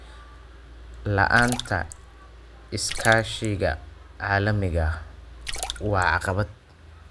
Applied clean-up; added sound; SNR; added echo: none; Splash, splatter; 9 dB; none.